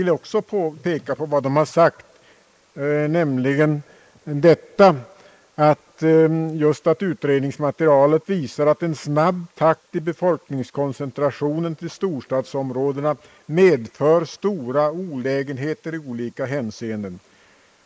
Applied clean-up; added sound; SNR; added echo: neural mask model Resemble Enhance denoiser.